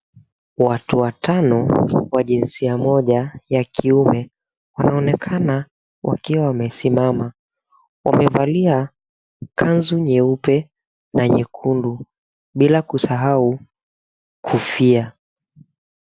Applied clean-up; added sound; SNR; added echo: none; none; none; none.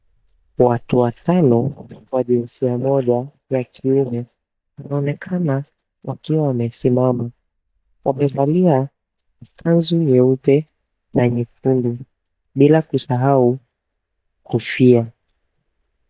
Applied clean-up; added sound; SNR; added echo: neural mask model DeepFilterNet 3.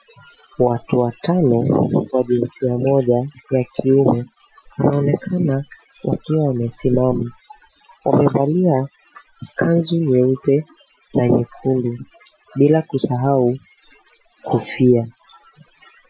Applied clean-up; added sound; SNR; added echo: classical method Wiener filter.